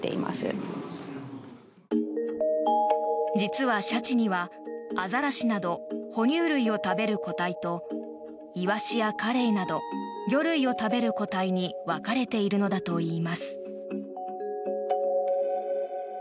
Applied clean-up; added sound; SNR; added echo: none; Wind instrument, woodwind instrument; 12 dB; none.